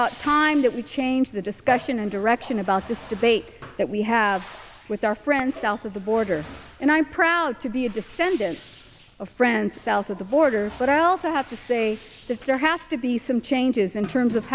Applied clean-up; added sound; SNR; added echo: none; Bathtub (filling or washing); 20 dB; none.